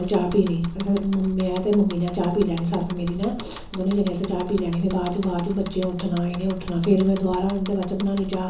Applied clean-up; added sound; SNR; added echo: none; Bicycle; 14 dB; reverberation time 0.8 s.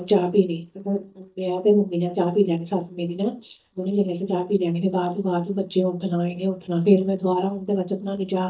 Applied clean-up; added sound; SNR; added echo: neural mask model DeepFilterNet 3.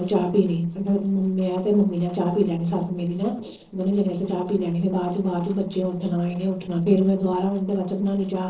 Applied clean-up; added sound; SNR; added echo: neural separator model SepFormer DNS4.